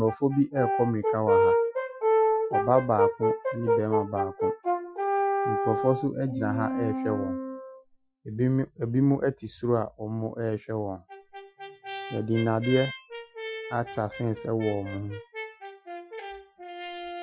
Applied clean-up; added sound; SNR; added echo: classical method Wiener filter.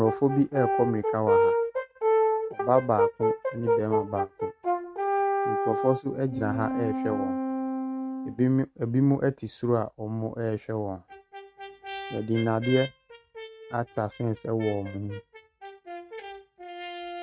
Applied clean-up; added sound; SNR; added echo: neural mask model RNNoise.